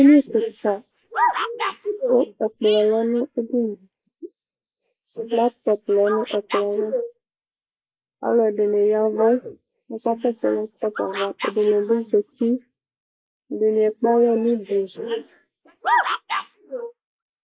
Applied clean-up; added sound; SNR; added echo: neural mask model Resemble Enhance denoiser.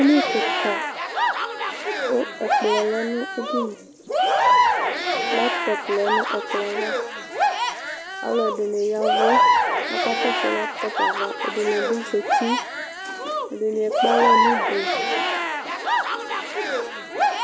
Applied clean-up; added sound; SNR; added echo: none; Crowd / Cheering; -4 dB; none.